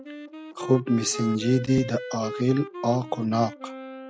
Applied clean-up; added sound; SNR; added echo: none; Wind instrument, woodwind instrument; 11 dB; none.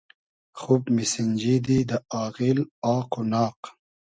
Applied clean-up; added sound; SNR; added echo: none; none; none; none.